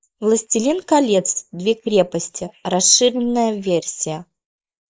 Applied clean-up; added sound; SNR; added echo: neural mask model Resemble Enhance denoiser.